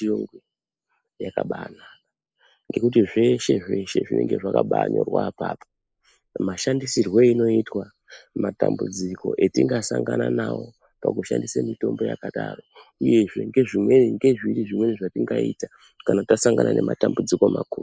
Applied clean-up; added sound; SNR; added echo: neural mask model Resemble Enhance denoiser.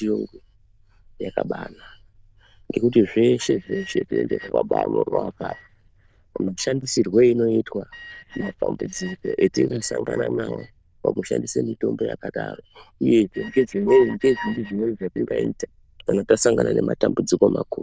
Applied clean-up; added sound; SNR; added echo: neural diffusion model UNIVERSE++.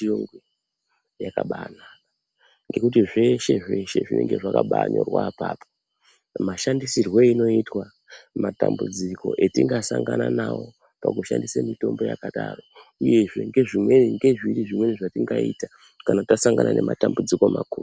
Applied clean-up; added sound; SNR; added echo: none; none; none; none.